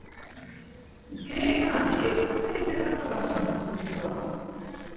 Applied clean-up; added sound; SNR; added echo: neural separator model SepFormer DNS4.